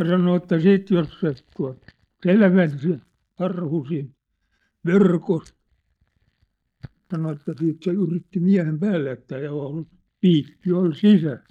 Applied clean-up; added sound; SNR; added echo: neural mask model DeepFilterNet 3.